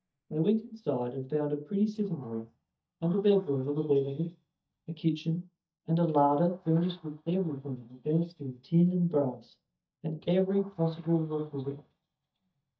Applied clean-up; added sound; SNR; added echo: neural mask model DeepFilterNet 3.